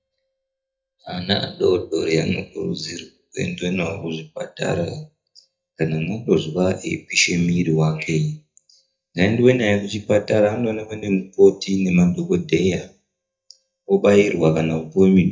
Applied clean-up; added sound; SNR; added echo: neural mask model DeepFilterNet 3.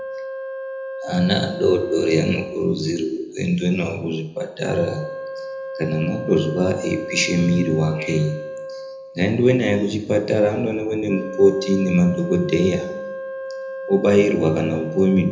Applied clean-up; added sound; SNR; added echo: none; Wind instrument, woodwind instrument; 11 dB; reverberation time 0.7 s.